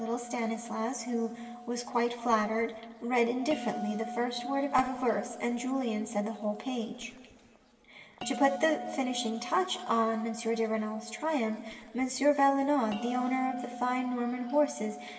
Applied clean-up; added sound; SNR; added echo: none; Bell; 13 dB; reverberation time 2.0 s.